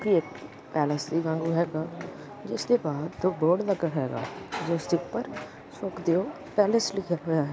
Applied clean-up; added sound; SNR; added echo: none; none; none; none.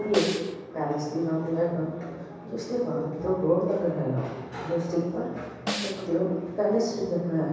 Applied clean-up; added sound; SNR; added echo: none; Snare drum; 8 dB; reverberation time 1.1 s.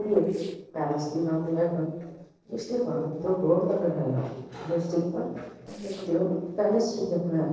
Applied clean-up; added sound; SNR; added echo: neural separator model SepFormer DNS4.